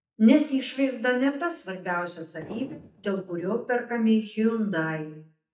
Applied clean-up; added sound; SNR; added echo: neural mask model DeepFilterNet 3.